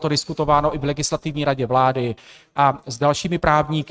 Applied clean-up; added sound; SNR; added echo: neural mask model RNNoise.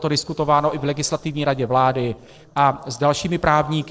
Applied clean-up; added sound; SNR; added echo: neural separator model SepFormer DNS4.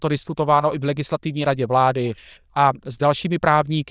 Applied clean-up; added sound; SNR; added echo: neural diffusion model UNIVERSE++.